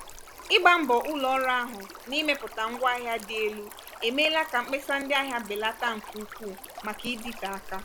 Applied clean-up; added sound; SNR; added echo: none; Stream; 14 dB; none.